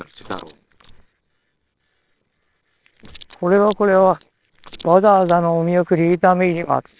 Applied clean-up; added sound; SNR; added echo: neural separator model SepFormer WHAMR!.